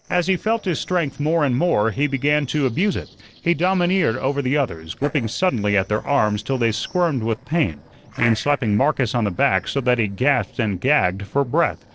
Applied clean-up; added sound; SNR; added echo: neural separator model SepFormer DNS4.